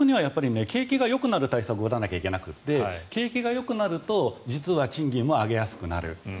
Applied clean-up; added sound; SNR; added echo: none; none; none; none.